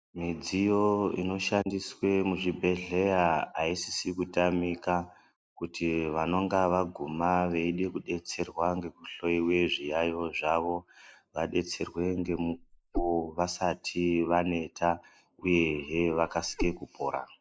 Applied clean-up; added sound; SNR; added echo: neural mask model Resemble Enhance denoiser.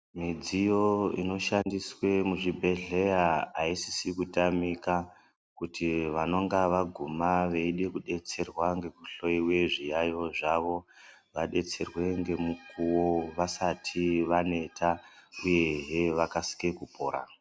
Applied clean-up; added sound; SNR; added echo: none; none; none; none.